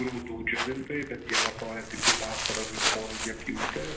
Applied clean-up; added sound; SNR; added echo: none; Walk, footsteps; -3 dB; reverberation time 0.8 s.